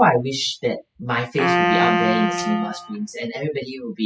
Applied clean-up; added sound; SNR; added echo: classical method spectral subtraction.